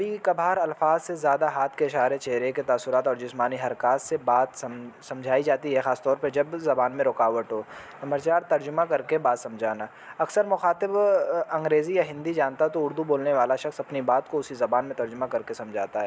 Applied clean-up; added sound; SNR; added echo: none; none; none; none.